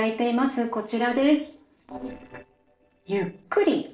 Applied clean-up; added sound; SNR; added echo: neural separator model SepFormer DNS4.